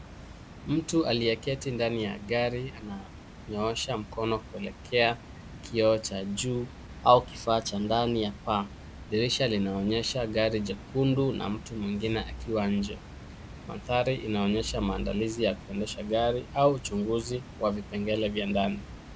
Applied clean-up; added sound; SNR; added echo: none; Water; 15 dB; none.